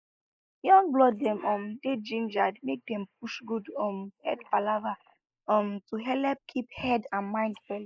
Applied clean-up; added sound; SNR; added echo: neural mask model Resemble Enhance denoiser.